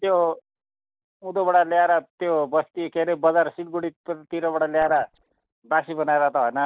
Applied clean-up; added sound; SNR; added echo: neural mask model DeepFilterNet 3.